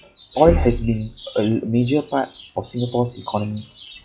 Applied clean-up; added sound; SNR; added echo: classical method log-MMSE.